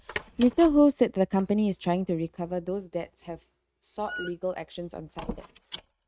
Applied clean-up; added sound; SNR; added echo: neural mask model RNNoise.